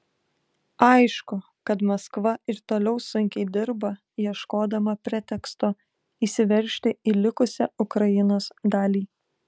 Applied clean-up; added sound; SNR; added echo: none; none; none; none.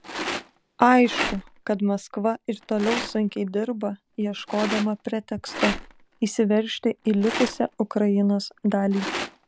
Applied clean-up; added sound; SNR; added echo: none; Rattle; 10 dB; none.